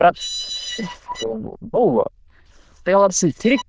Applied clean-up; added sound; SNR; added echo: neural diffusion model UNIVERSE++.